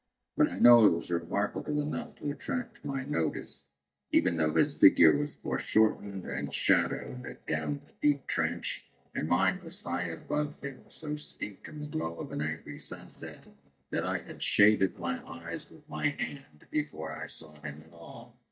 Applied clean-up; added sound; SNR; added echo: neural mask model DeepFilterNet 3.